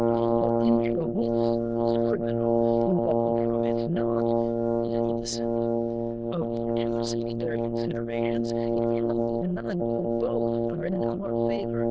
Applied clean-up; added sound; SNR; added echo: neural diffusion model UNIVERSE++.